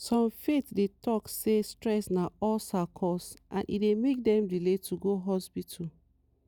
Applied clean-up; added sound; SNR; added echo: none; none; none; none.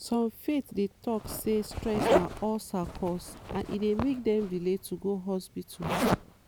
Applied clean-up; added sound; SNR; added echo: none; Zipper (clothing); 3 dB; none.